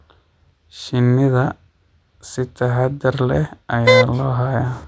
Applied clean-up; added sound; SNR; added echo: none; Wind instrument, woodwind instrument; -3 dB; none.